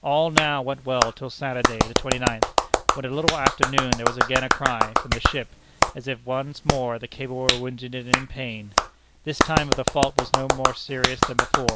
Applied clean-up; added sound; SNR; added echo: none; Clapping; -4 dB; none.